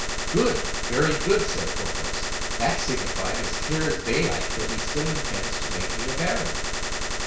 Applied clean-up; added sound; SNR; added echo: none; Gunshot, gunfire; -1 dB; reverberation time 0.6 s.